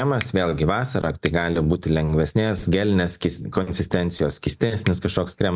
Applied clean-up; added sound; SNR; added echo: none; Finger snapping; 14 dB; none.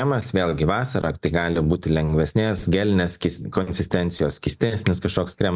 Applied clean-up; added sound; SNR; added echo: neural separator model SepFormer DNS4.